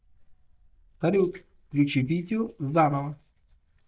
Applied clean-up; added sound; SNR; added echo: neural mask model DeepFilterNet 3.